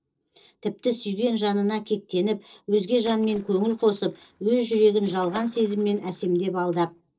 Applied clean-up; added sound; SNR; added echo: neural separator model SepFormer DNS4.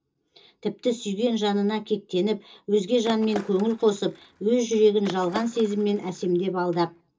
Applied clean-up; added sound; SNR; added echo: none; Skateboard; 17 dB; reverberation time 0.2 s.